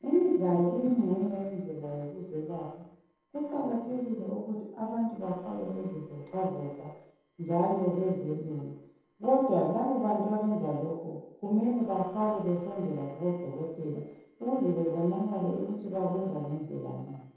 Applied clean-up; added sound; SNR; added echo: neural separator model SepFormer DNS4.